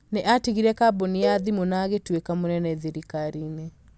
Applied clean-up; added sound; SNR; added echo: none; Cowbell; 10 dB; none.